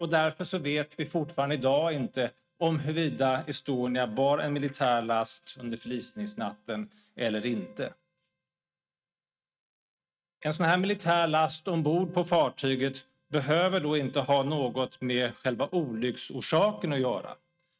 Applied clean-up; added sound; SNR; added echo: neural mask model RNNoise.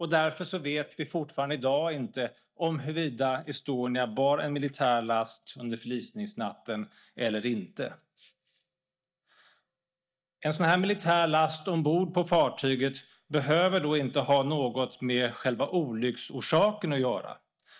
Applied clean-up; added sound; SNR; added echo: neural mask model DeepFilterNet 3.